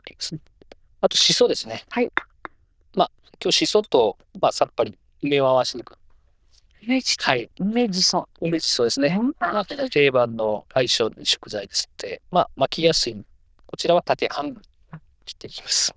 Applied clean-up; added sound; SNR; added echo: neural diffusion model UNIVERSE++.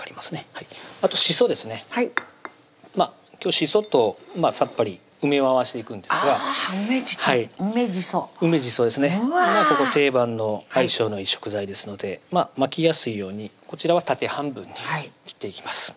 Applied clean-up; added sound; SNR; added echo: none; none; none; none.